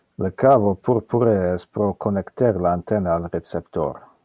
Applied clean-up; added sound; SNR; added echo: none; none; none; none.